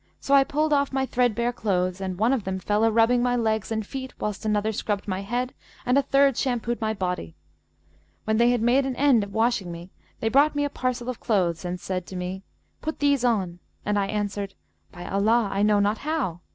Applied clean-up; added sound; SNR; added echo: none; none; none; none.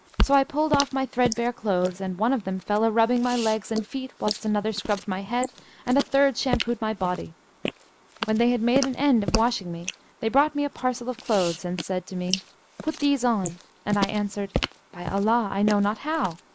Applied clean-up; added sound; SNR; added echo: neural mask model Resemble Enhance denoiser.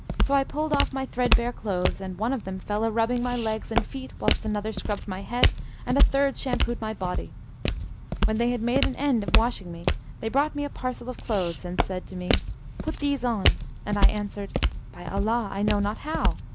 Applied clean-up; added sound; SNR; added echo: none; Walk, footsteps; -1 dB; none.